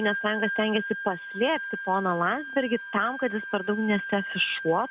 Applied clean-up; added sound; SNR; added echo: none; Wind instrument, woodwind instrument; 8 dB; none.